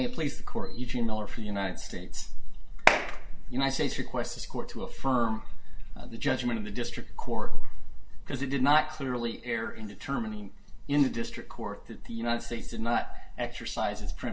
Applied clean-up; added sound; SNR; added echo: none; Clapping; 5 dB; reverberation time 0.1 s.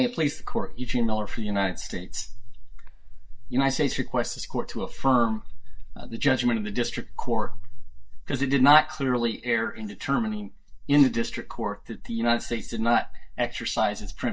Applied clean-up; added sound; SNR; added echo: neural mask model DeepFilterNet 3.